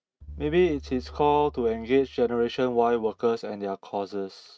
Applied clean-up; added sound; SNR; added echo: neural mask model RNNoise.